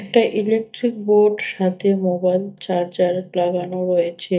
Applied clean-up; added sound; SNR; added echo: neural mask model DeepFilterNet 3.